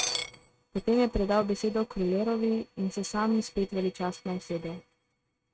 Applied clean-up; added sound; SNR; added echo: neural mask model RNNoise.